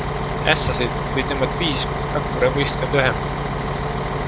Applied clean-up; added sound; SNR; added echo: none; Bus; -1 dB; none.